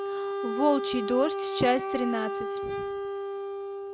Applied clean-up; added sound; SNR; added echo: none; Wind instrument, woodwind instrument; 2 dB; none.